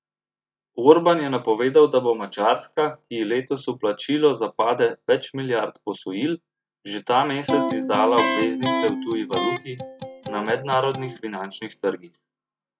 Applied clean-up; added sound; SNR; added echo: classical method log-MMSE.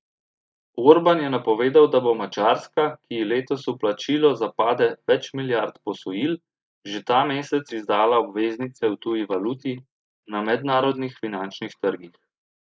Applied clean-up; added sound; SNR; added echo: neural mask model Resemble Enhance denoiser.